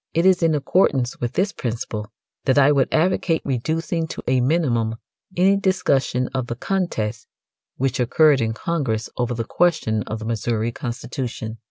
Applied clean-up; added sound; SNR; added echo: none; none; none; none.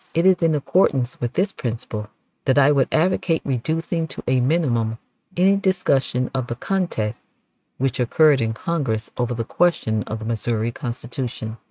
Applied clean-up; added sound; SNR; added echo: neural mask model RNNoise.